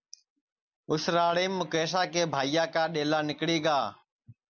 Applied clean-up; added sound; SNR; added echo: none; none; none; none.